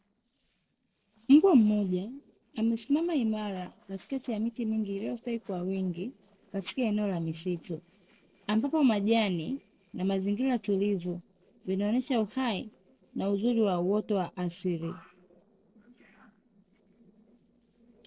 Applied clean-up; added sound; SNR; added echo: neural separator model SepFormer DNS4.